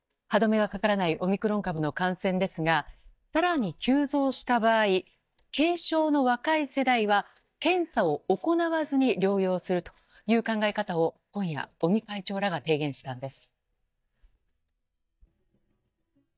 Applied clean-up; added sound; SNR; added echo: neural mask model DeepFilterNet 3.